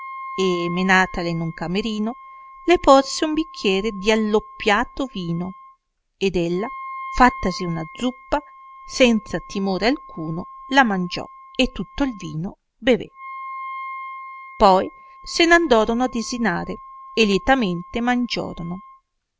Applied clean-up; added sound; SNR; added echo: none; Wind instrument, woodwind instrument; 16 dB; none.